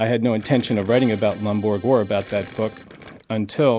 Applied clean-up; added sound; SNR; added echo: none; Gurgling + Accordion; 19 dB; none.